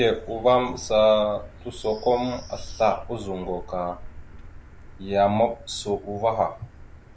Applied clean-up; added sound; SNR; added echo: none; Motor vehicle (road); 16 dB; none.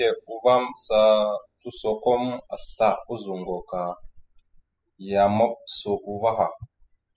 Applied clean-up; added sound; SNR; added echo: classical method spectral subtraction.